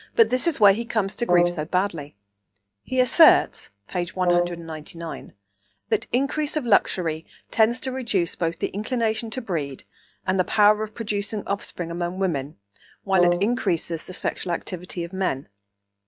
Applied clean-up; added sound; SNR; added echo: neural mask model RNNoise.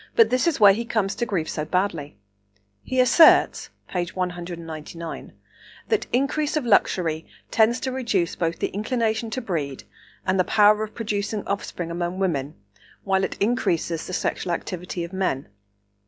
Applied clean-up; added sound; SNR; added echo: none; none; none; none.